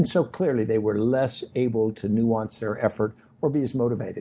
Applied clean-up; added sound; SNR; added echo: none; none; none; none.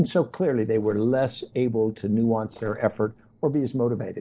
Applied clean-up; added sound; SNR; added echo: neural separator model SepFormer DNS4.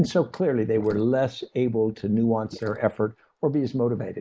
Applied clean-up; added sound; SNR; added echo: neural mask model Resemble Enhance denoiser.